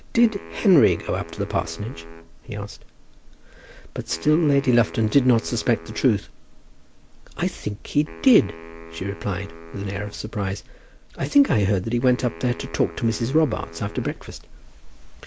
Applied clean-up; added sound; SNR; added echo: none; Wind instrument, woodwind instrument; 19 dB; none.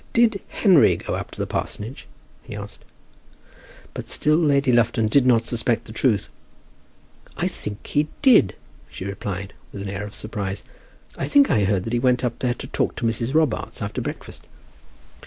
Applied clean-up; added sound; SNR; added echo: none; none; none; none.